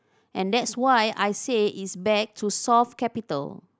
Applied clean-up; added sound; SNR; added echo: none; none; none; none.